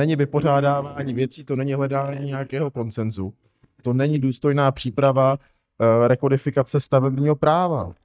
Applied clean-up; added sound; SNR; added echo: neural mask model DeepFilterNet 3.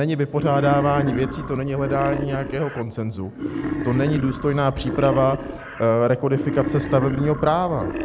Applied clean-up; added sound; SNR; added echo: none; Wild animals; 7 dB; none.